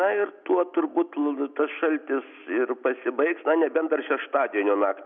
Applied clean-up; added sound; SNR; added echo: none; none; none; none.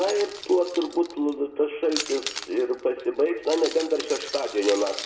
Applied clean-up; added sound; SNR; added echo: none; Keys jangling; 12 dB; reverberation time 0.6 s.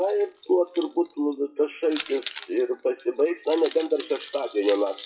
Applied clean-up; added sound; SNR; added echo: classical method WPE with log-MMSE.